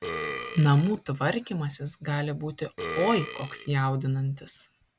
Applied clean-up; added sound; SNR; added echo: none; Burping, eructation; 9 dB; none.